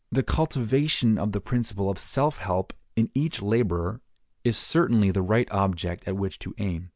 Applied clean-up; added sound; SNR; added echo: none; none; none; none.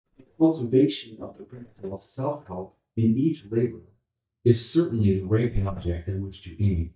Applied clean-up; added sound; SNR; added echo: neural mask model DeepFilterNet 3.